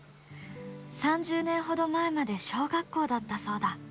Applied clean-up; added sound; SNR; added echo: none; none; none; none.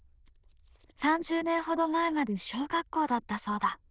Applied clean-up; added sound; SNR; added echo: neural diffusion model UNIVERSE++.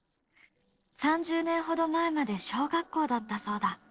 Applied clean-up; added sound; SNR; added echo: neural separator model SepFormer DNS4.